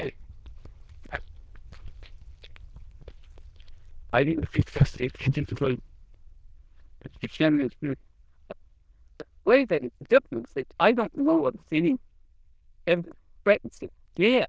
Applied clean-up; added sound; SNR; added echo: neural diffusion model UNIVERSE++.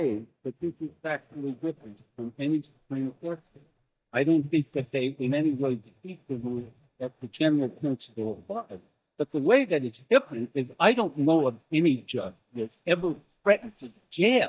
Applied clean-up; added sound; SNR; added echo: neural mask model DeepFilterNet 3.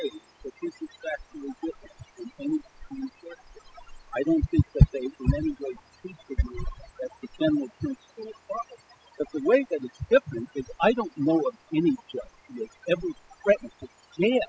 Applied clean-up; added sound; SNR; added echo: classical method spectral subtraction.